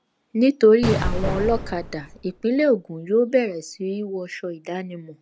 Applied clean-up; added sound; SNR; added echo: none; Explosion; 7 dB; none.